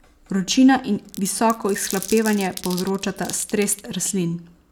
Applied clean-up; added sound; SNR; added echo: none; Glass; 15 dB; none.